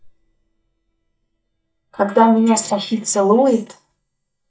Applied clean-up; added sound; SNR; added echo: neural mask model DeepFilterNet 3.